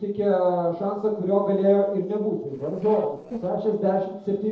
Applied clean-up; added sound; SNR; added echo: neural separator model SepFormer DNS4.